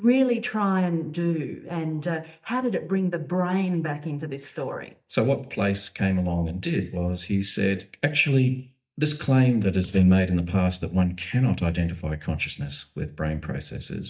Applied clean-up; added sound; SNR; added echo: neural mask model DeepFilterNet 3.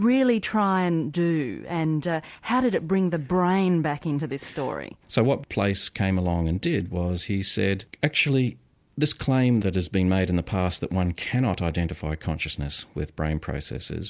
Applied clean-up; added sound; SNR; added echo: none; none; none; none.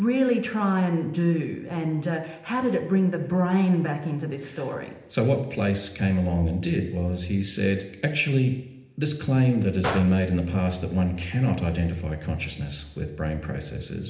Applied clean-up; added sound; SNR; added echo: none; Gunshot, gunfire; 11 dB; reverberation time 0.8 s.